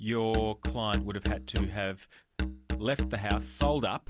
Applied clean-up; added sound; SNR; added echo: none; Musical instrument; 2 dB; none.